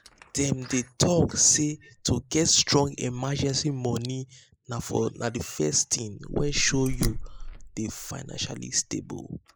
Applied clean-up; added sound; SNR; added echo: neural mask model Resemble Enhance denoiser.